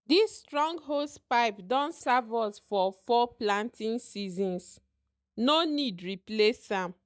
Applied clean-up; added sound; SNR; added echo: neural mask model DeepFilterNet 3.